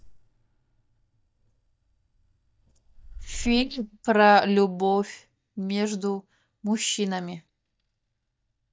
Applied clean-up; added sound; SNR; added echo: neural mask model DeepFilterNet 3.